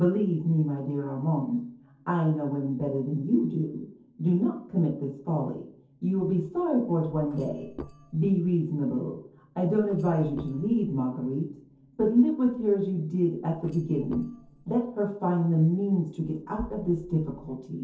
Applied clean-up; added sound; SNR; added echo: neural separator model SepFormer DNS4.